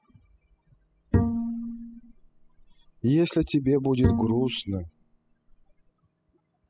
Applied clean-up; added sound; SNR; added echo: classical method spectral subtraction.